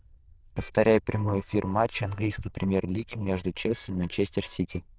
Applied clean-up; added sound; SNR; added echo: neural diffusion model UNIVERSE++.